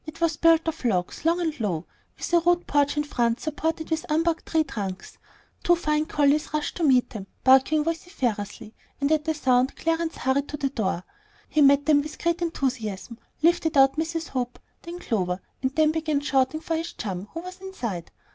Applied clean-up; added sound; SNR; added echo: none; none; none; none.